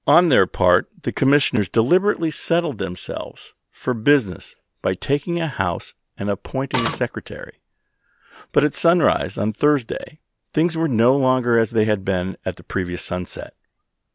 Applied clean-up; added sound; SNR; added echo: none; Printer; 3 dB; none.